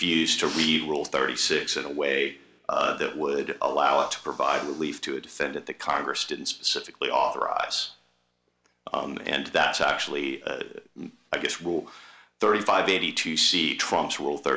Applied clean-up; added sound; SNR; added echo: none; none; none; none.